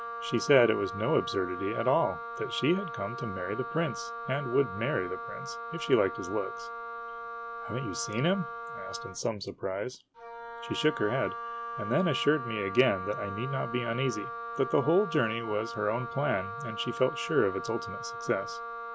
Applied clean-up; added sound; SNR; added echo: none; Wind instrument, woodwind instrument; 8 dB; none.